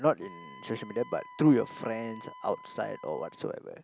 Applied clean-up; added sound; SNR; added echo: none; Wind instrument, woodwind instrument; 19 dB; none.